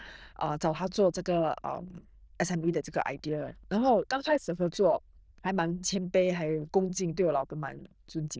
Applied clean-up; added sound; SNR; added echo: neural diffusion model UNIVERSE++.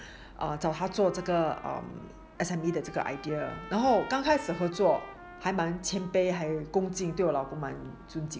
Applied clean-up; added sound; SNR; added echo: none; Trumpet; 18 dB; none.